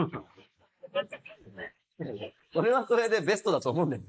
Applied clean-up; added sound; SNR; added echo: neural mask model Resemble Enhance denoiser.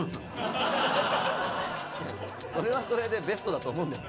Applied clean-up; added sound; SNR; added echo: none; Rattle (instrument) + Wind instrument, woodwind instrument; 17 dB; none.